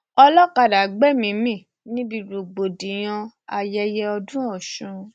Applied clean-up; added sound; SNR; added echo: none; none; none; none.